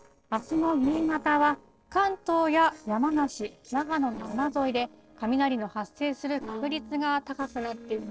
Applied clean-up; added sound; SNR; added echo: neural separator model SepFormer DNS4.